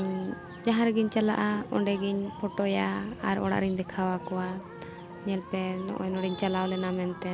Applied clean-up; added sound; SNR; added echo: none; Trumpet; 18 dB; none.